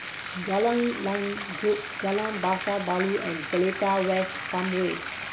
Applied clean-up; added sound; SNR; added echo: none; Bathtub (filling or washing); 6 dB; none.